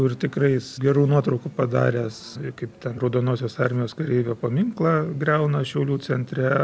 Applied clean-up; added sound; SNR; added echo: none; none; none; none.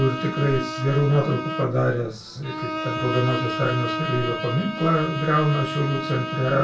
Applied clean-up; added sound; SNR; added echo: none; Bowed string instrument; 6 dB; reverberation time 0.2 s.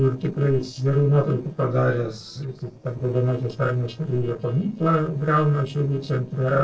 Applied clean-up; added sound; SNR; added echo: neural separator model SepFormer DNS4.